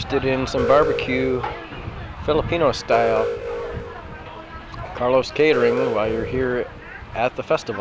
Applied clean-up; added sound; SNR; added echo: none; Alarm; 6 dB; none.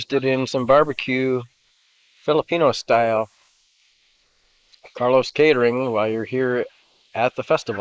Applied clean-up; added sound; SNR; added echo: neural mask model Resemble Enhance denoiser.